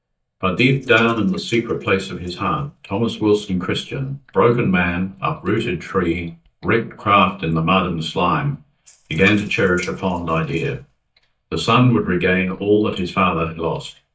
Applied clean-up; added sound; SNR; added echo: neural mask model DeepFilterNet 3.